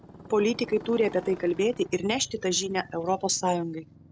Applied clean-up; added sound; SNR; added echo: none; Motorcycle; 18 dB; none.